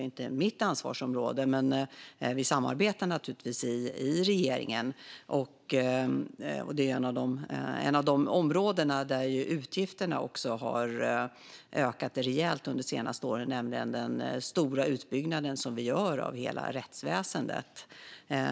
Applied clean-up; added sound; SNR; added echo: none; none; none; none.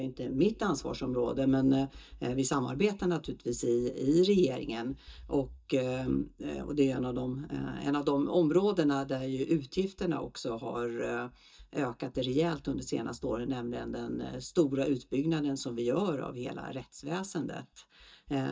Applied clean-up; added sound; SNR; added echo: neural mask model DeepFilterNet 3.